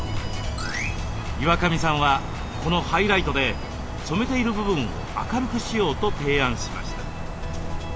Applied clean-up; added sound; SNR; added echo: none; Wind; 6 dB; none.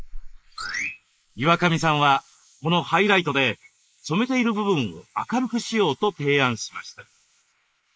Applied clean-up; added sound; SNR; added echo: neural mask model Resemble Enhance denoiser.